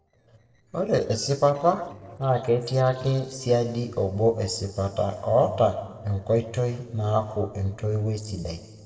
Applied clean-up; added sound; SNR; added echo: neural separator model SepFormer DNS4.